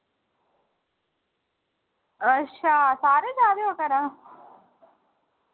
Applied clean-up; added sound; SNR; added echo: none; none; none; none.